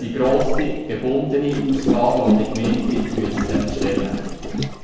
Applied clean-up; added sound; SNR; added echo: none; Gurgling; 1 dB; reverberation time 1.2 s.